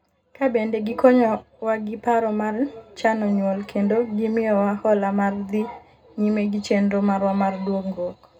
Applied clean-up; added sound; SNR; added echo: none; none; none; reverberation time 0.2 s.